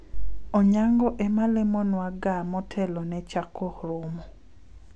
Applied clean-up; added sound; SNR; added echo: none; none; none; none.